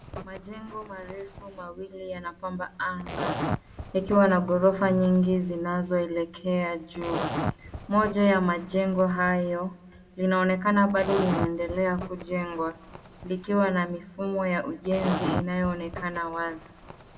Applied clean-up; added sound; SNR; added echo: none; Zipper (clothing); 10 dB; reverberation time 0.7 s.